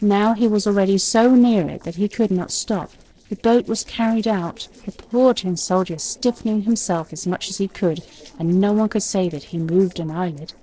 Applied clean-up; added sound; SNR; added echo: neural separator model SepFormer DNS4.